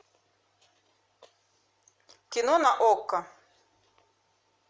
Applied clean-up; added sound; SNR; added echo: none; none; none; none.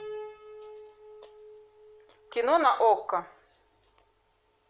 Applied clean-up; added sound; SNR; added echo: none; Piano; 17 dB; none.